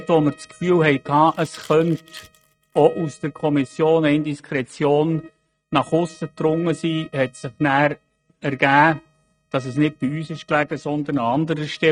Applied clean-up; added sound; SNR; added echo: neural mask model RNNoise.